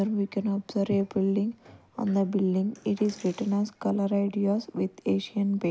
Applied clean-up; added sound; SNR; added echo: none; none; none; none.